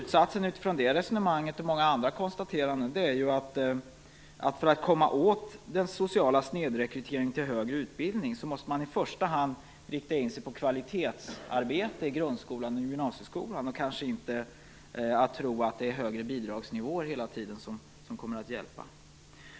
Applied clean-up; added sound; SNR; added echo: none; none; none; none.